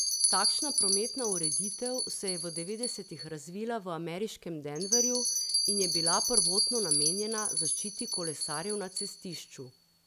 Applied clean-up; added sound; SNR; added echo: none; Bell; -5 dB; none.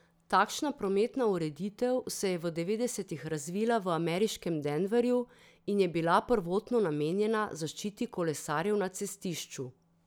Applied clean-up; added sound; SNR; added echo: none; none; none; none.